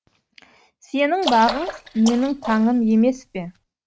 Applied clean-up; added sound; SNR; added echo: neural mask model RNNoise.